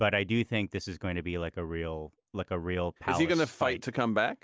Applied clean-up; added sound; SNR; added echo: none; none; none; none.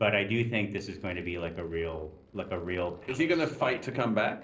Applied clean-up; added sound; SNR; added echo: neural separator model SepFormer DNS4.